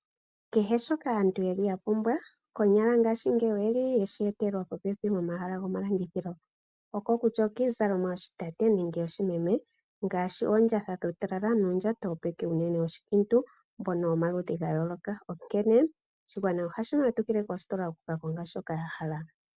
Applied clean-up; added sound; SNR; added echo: none; none; none; none.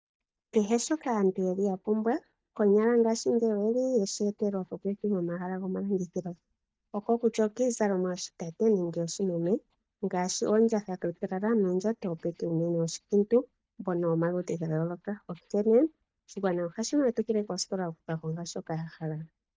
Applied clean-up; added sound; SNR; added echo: neural mask model DeepFilterNet 3.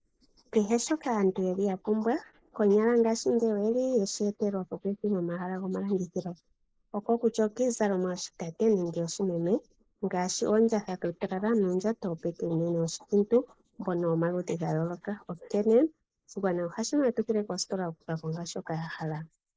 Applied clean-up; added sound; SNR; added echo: neural mask model Resemble Enhance denoiser.